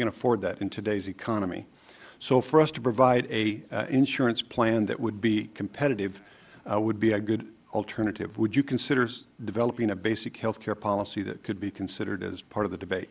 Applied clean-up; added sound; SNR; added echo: none; none; none; none.